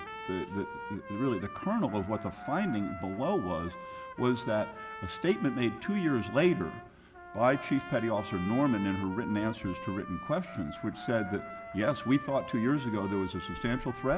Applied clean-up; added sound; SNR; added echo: none; Trumpet; 12 dB; none.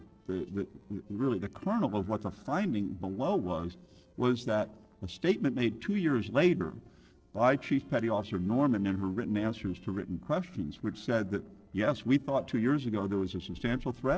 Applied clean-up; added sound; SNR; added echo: neural separator model SepFormer DNS4.